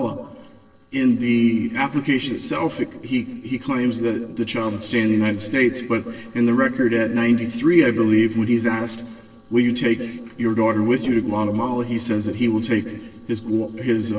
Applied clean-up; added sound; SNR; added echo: neural separator model SepFormer DNS4.